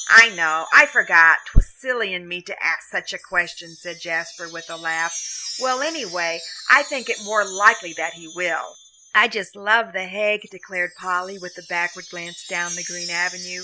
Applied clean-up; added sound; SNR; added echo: none; Wind chime; 16 dB; none.